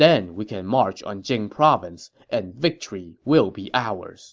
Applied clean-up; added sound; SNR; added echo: none; none; none; none.